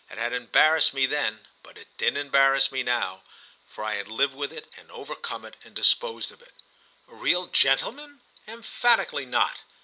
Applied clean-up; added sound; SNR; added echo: none; none; none; none.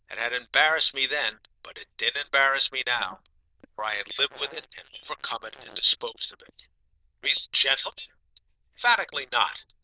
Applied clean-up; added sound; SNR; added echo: neural diffusion model UNIVERSE++.